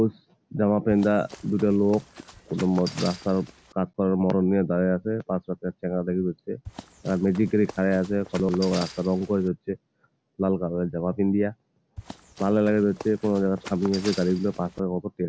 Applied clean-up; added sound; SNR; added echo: none; Run; 16 dB; none.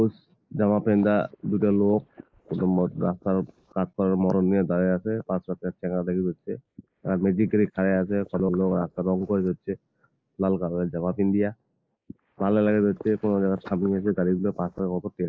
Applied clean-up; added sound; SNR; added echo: neural mask model Resemble Enhance denoiser.